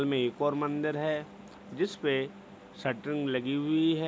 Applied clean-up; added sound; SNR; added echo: none; none; none; none.